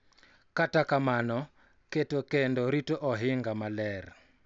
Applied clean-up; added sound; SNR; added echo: none; none; none; none.